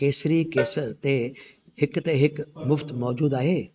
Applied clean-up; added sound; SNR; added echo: neural mask model RNNoise.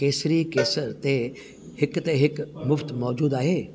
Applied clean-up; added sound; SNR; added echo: none; Cowbell; 12 dB; none.